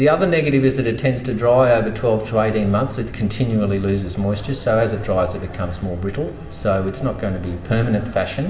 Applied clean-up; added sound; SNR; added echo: none; none; none; reverberation time 0.9 s.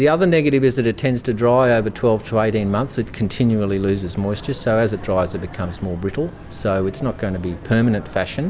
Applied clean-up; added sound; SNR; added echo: none; none; none; none.